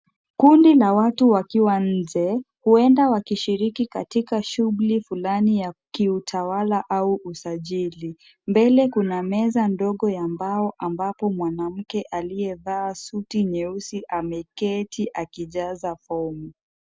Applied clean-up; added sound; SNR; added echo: none; none; none; none.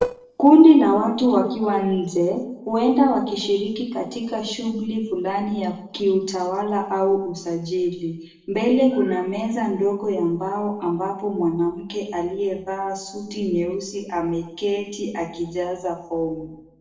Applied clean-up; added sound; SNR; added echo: neural separator model SepFormer DNS4.